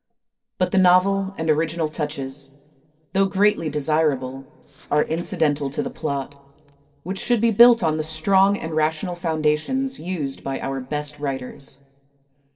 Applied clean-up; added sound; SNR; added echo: neural separator model SepFormer DNS4.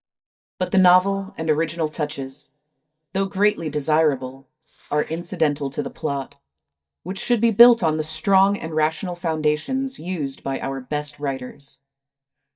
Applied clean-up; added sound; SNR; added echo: neural mask model DeepFilterNet 3.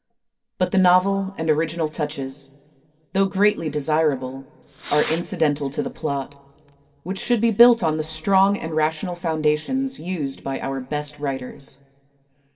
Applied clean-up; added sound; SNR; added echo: none; Fireworks; 16 dB; reverberation time 1.1 s.